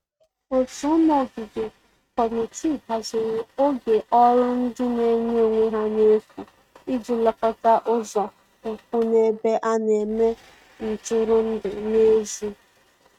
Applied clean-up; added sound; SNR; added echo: neural mask model RNNoise.